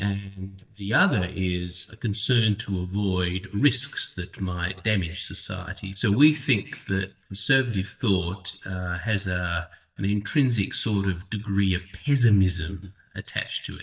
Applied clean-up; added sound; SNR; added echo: neural mask model DeepFilterNet 3.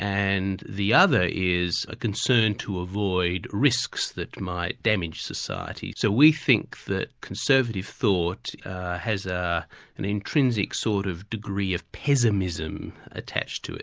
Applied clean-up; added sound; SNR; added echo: none; none; none; none.